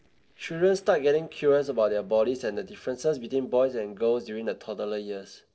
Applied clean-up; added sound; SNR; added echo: neural separator model SepFormer DNS4.